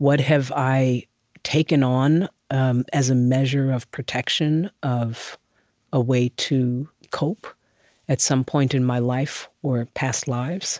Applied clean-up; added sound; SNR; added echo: none; none; none; none.